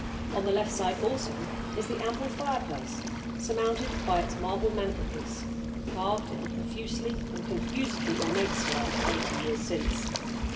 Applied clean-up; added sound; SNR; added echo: none; Waves, surf; 0 dB; reverberation time 2.3 s.